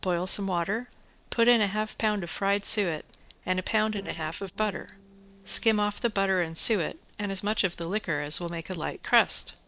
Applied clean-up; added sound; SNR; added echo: neural separator model SepFormer DNS4.